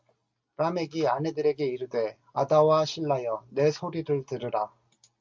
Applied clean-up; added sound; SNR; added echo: none; none; none; none.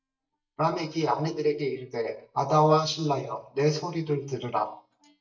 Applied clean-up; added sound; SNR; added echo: neural mask model DeepFilterNet 3.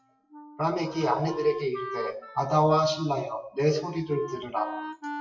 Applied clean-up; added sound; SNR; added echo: classical method WPE with log-MMSE.